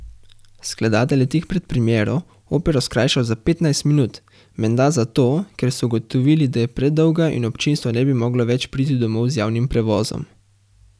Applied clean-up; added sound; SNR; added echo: none; none; none; none.